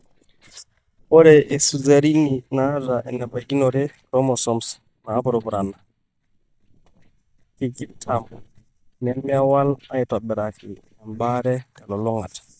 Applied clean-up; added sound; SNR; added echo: neural mask model DeepFilterNet 3.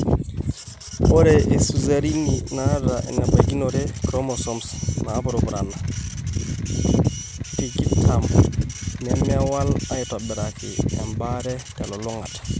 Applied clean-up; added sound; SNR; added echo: none; Printer; 17 dB; none.